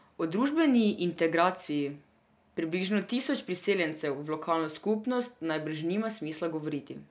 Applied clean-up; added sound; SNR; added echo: none; none; none; none.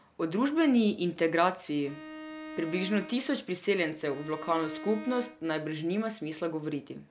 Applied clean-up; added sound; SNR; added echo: none; Bowed string instrument; 13 dB; none.